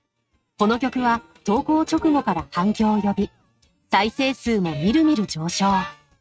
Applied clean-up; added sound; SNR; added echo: neural mask model RNNoise.